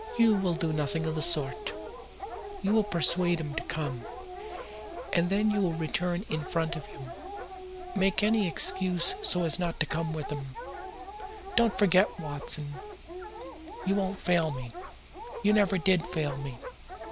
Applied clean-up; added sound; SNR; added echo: none; Dog; 10 dB; none.